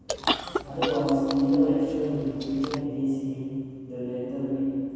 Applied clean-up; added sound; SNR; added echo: none; Chewing, mastication / Cough; 6 dB; reverberation time 2.1 s.